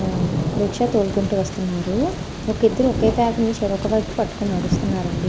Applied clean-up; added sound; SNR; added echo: none; Thunder; 4 dB; none.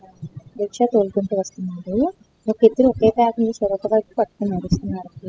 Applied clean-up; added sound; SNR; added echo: classical method spectral subtraction.